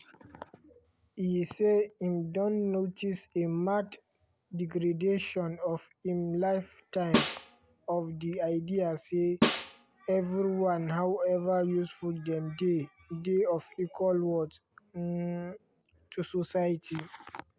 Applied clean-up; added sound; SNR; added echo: none; Snare drum; 2 dB; none.